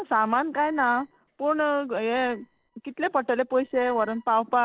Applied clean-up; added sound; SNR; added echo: neural separator model SepFormer DNS4.